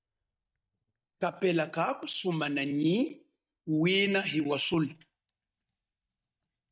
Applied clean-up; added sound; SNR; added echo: neural mask model DeepFilterNet 3.